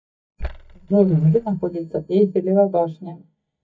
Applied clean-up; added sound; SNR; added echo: neural mask model DeepFilterNet 3.